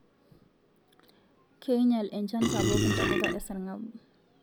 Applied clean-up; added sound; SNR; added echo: none; Burping, eructation; -4 dB; none.